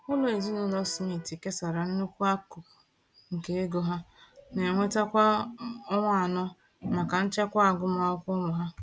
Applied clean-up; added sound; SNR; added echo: none; Electric guitar; 16 dB; none.